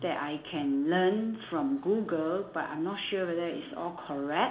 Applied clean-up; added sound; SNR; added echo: none; none; none; reverberation time 0.4 s.